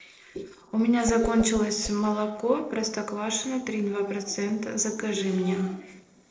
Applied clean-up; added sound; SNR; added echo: neural separator model SepFormer DNS4.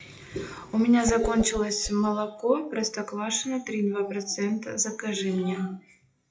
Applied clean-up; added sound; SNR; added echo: classical method WPE with log-MMSE.